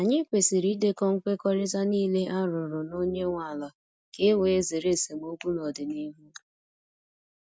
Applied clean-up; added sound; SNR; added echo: none; none; none; none.